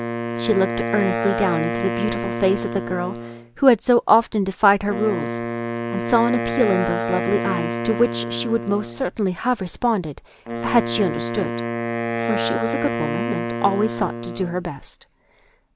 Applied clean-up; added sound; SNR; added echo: none; Wind instrument, woodwind instrument; 4 dB; none.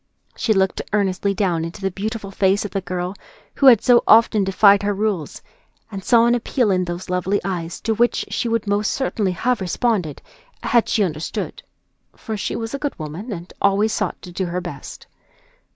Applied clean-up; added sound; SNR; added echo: none; none; none; none.